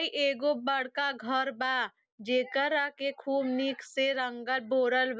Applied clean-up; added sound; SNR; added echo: none; none; none; none.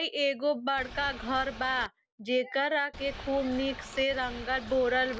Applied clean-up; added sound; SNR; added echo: none; Boat, Water vehicle; 13 dB; none.